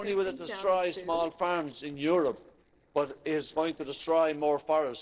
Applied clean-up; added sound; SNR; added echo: neural separator model SepFormer DNS4.